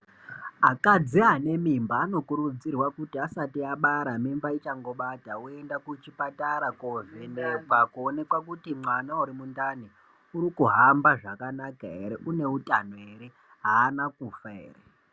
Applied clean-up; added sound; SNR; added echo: none; none; none; none.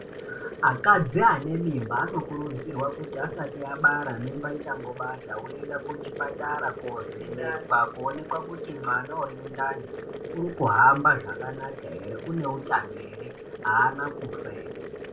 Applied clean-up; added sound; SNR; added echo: none; Boiling; 10 dB; reverberation time 0.2 s.